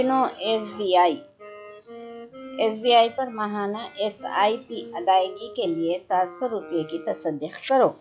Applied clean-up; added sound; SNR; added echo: classical method log-MMSE.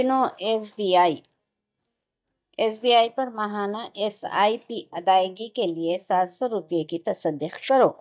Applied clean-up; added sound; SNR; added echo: neural mask model DeepFilterNet 3.